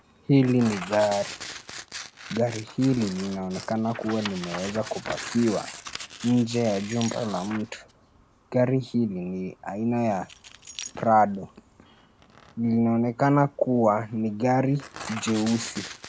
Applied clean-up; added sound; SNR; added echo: none; Tearing + Keys jangling; 15 dB; none.